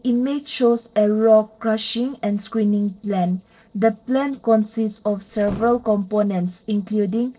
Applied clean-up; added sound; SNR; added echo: neural separator model SepFormer DNS4.